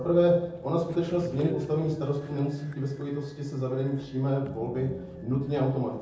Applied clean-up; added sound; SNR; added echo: none; Train; 16 dB; reverberation time 0.7 s.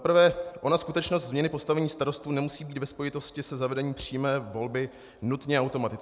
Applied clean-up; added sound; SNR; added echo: none; none; none; none.